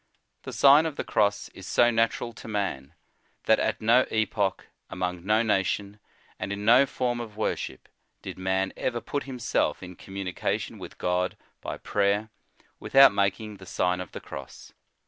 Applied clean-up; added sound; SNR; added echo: none; none; none; none.